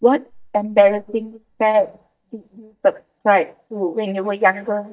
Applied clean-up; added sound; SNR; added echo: neural mask model DeepFilterNet 3.